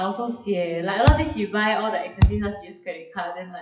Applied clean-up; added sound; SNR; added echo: classical method WPE with log-MMSE.